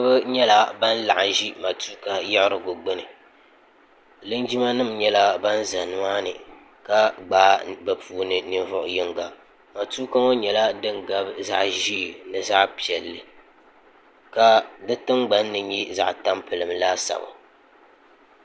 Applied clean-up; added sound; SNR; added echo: none; none; none; none.